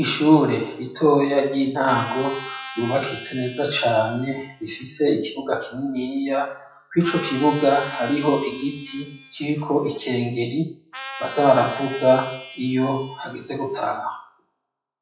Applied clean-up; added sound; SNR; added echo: classical method WPE with log-MMSE.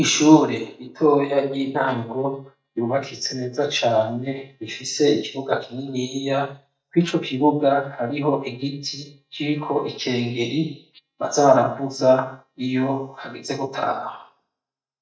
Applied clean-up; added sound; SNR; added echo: neural mask model DeepFilterNet 3.